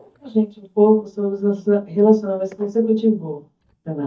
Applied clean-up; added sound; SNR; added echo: neural mask model DeepFilterNet 3.